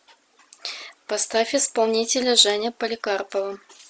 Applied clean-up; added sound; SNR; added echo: none; none; none; none.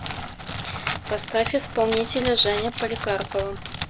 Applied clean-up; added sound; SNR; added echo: none; Crackle; 5 dB; none.